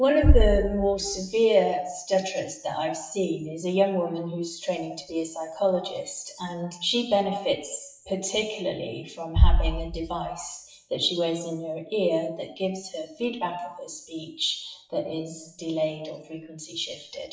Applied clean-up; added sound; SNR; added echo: classical method WPE with log-MMSE.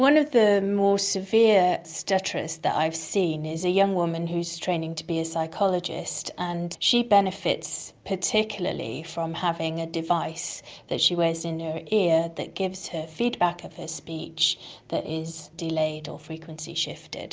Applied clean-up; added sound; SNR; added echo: none; none; none; none.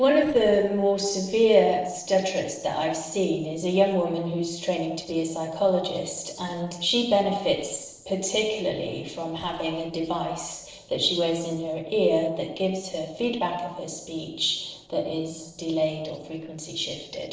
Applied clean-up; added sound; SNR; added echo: neural separator model SepFormer DNS4.